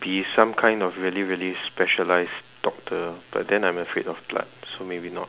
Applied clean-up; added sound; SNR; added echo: none; none; none; none.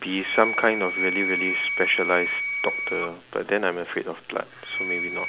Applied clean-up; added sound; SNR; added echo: none; Wind instrument, woodwind instrument; 3 dB; none.